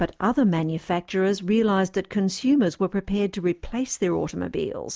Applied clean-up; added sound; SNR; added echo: none; none; none; none.